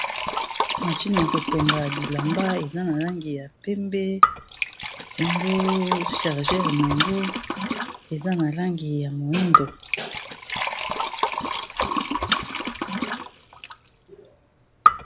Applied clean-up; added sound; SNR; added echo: none; Liquid; -1 dB; none.